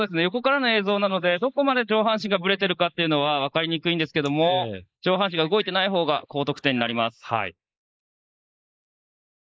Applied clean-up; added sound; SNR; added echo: neural mask model Resemble Enhance denoiser.